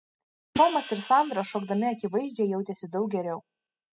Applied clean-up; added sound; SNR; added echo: classical method spectral subtraction.